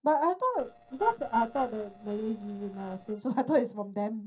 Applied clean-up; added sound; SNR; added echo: neural separator model SepFormer DNS4.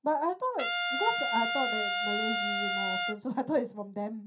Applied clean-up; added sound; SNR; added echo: none; Trumpet; -1 dB; reverberation time 0.3 s.